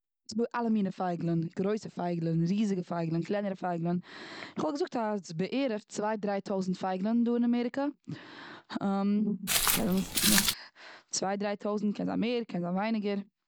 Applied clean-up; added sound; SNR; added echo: none; Walk, footsteps; -3 dB; none.